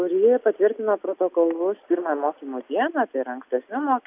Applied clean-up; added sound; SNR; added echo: none; none; none; none.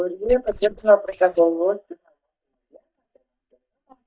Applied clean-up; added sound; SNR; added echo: neural mask model DeepFilterNet 3.